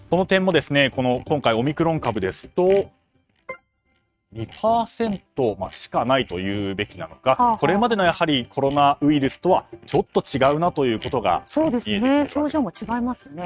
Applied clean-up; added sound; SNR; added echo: neural mask model RNNoise.